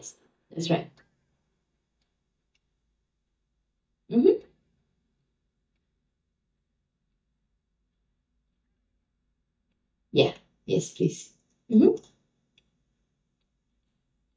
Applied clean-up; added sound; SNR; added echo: neural mask model DeepFilterNet 3.